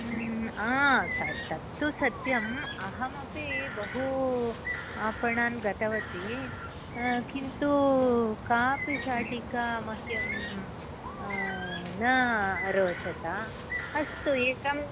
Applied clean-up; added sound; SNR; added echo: none; Bird; 7 dB; none.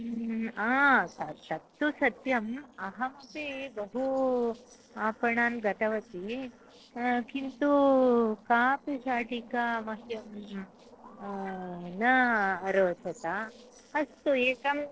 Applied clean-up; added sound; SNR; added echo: neural separator model SepFormer DNS4.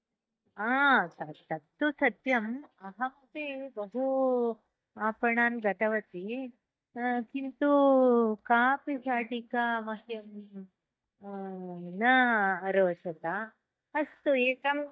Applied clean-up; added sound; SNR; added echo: neural mask model DeepFilterNet 3.